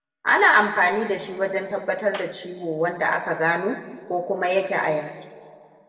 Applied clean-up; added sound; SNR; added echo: neural separator model SepFormer DNS4.